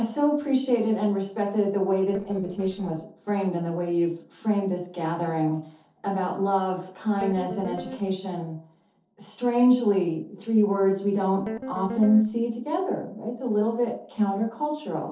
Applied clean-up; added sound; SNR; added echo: neural separator model SepFormer DNS4.